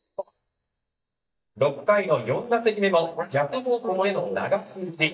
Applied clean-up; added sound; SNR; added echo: neural mask model DeepFilterNet 3.